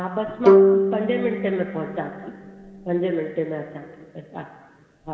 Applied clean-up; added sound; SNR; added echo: none; Bowed string instrument; -4 dB; reverberation time 2.9 s.